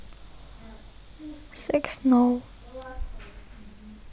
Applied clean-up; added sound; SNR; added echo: none; none; none; none.